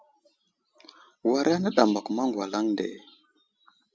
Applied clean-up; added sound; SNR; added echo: none; none; none; none.